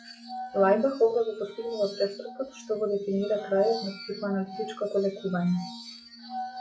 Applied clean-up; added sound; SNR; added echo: classical method log-MMSE.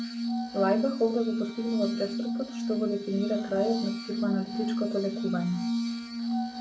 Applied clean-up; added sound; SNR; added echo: none; Glass; 0 dB; none.